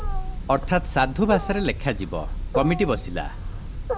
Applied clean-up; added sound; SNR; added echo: none; Wild animals; 4 dB; none.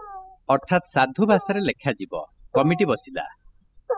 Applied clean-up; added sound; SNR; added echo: classical method spectral subtraction.